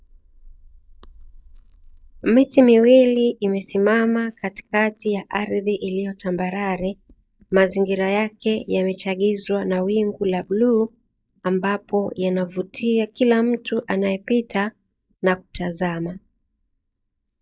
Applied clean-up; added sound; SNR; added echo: neural mask model DeepFilterNet 3.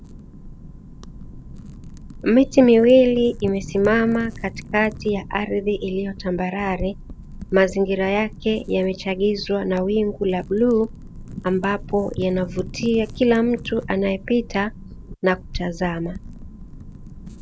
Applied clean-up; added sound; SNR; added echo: none; Wind / Fire; 14 dB; none.